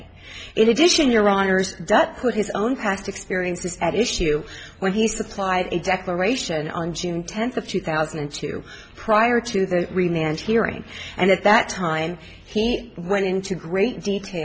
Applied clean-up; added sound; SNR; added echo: none; none; none; none.